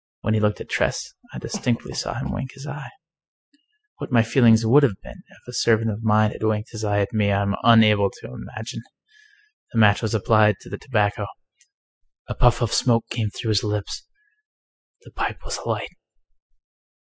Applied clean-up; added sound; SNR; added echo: classical method spectral subtraction.